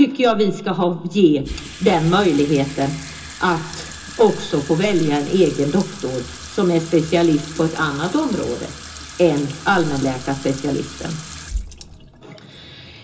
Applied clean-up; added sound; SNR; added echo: none; Sink (filling or washing) / Water tap, faucet; 15 dB; reverberation time 0.2 s.